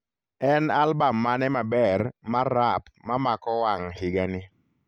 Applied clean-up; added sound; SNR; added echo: none; none; none; none.